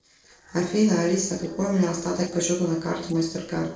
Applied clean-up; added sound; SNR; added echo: neural separator model SepFormer DNS4.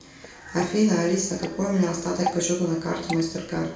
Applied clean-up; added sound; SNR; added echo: none; Drip / Water; 13 dB; reverberation time 0.5 s.